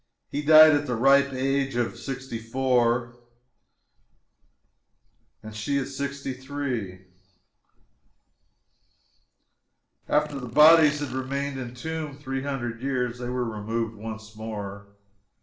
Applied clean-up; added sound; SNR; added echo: neural separator model SepFormer DNS4.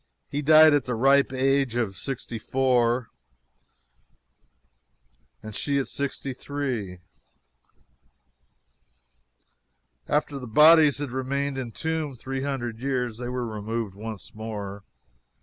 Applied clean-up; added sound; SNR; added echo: none; none; none; none.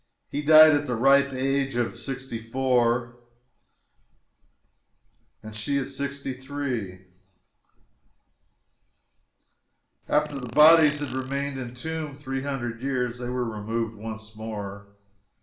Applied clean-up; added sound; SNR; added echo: none; Fart; 15 dB; reverberation time 0.5 s.